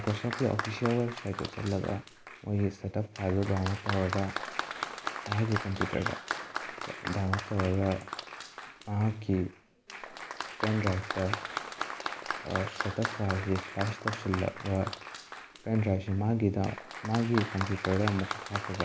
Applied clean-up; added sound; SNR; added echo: none; Applause; 7 dB; none.